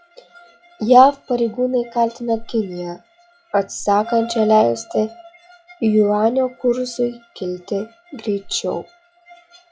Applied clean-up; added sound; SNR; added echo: classical method log-MMSE.